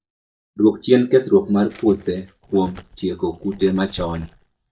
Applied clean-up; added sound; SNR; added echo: neural mask model DeepFilterNet 3.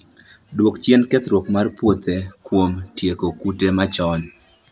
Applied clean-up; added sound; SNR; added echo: none; none; none; none.